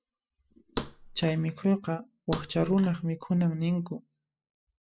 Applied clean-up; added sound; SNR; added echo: classical method spectral subtraction.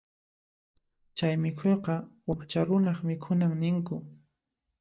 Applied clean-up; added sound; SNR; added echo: neural mask model DeepFilterNet 3.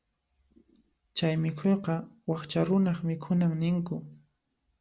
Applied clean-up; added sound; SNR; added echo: none; none; none; none.